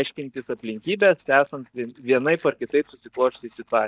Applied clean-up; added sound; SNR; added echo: neural mask model DeepFilterNet 3.